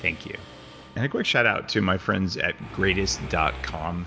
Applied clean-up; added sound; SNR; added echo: none; Mechanisms; 14 dB; none.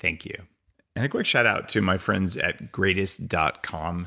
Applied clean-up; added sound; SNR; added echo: none; none; none; none.